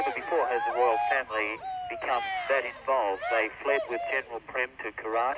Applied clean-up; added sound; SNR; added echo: none; Cheering; 4 dB; none.